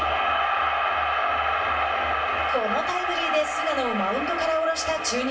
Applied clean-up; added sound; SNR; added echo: none; none; none; reverberation time 0.3 s.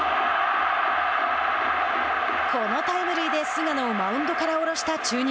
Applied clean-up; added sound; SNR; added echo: none; none; none; none.